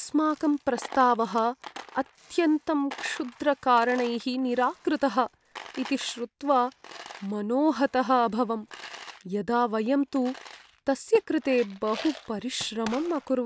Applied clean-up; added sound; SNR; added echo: none; Coin (dropping); 19 dB; none.